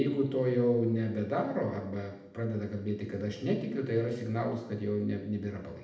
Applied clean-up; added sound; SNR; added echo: none; none; none; reverberation time 0.8 s.